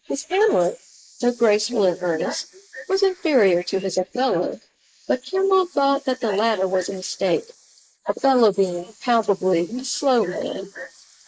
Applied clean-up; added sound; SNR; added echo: neural mask model Resemble Enhance denoiser.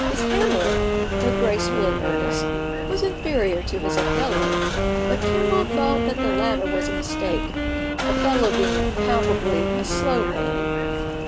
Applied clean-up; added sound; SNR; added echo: none; Wind instrument, woodwind instrument + Engine starting / Car; -4 dB; none.